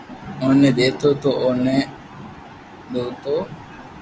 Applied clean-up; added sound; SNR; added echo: none; none; none; none.